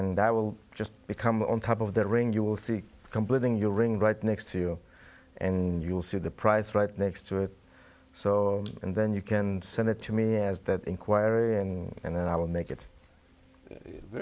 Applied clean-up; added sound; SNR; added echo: none; none; none; none.